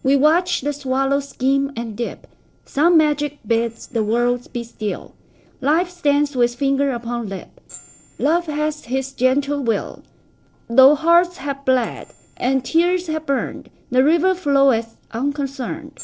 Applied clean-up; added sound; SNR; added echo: neural separator model SepFormer DNS4.